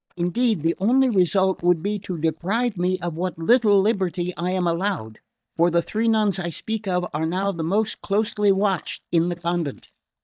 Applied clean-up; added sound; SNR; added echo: neural mask model DeepFilterNet 3.